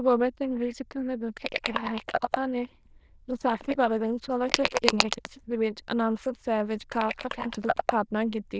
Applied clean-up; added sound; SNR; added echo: neural diffusion model UNIVERSE++.